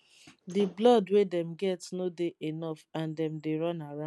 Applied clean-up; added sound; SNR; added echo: none; Slam / Wood; 17 dB; none.